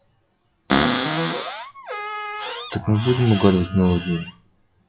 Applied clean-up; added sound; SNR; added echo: classical method WPE with log-MMSE.